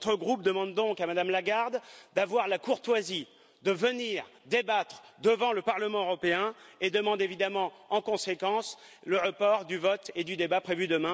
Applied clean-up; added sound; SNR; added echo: none; none; none; none.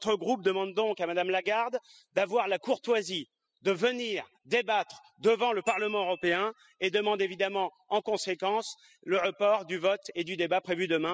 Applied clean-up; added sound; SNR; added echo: classical method spectral subtraction.